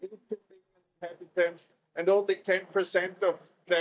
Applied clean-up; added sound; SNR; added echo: neural mask model DeepFilterNet 3.